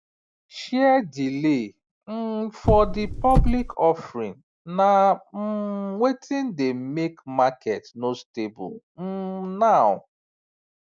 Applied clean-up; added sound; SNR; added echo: none; Car; -2 dB; none.